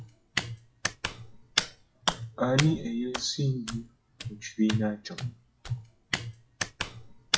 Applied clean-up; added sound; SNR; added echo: classical method WPE with log-MMSE.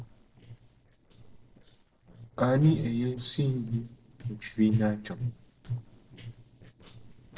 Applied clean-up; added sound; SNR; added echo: neural separator model SepFormer DNS4.